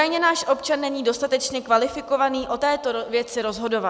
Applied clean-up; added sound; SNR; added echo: none; none; none; none.